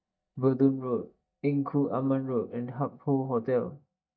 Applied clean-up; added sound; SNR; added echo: neural mask model DeepFilterNet 3.